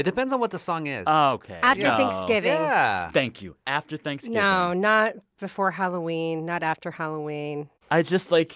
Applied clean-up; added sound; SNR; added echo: none; none; none; none.